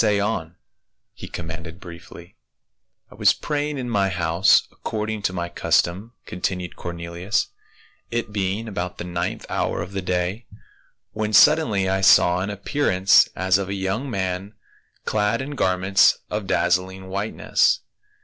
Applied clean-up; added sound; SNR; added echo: none; none; none; none.